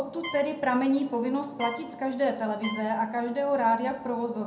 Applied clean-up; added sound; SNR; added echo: none; Trumpet; 14 dB; reverberation time 0.6 s.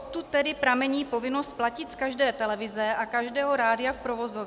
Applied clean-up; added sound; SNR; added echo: none; none; none; none.